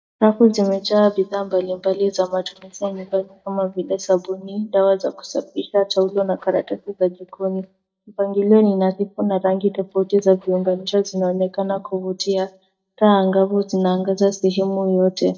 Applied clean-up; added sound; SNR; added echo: neural mask model DeepFilterNet 3.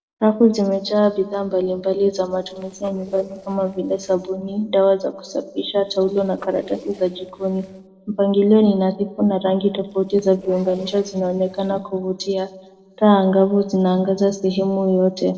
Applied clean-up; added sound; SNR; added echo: neural separator model SepFormer DNS4.